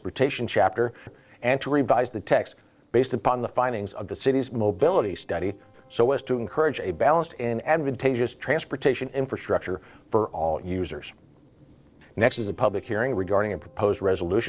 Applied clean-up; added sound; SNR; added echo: neural separator model SepFormer DNS4.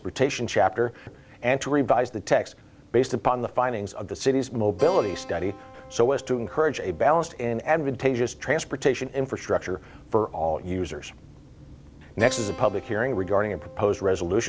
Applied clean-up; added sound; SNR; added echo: none; Keyboard (musical); 19 dB; none.